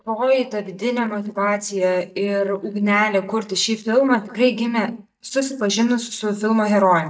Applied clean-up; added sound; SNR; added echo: neural mask model DeepFilterNet 3.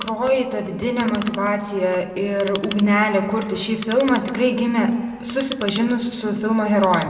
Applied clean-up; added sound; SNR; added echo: none; Clock; 13 dB; reverberation time 1.4 s.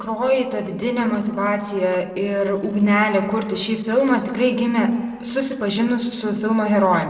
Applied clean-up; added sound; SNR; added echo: neural separator model SepFormer DNS4.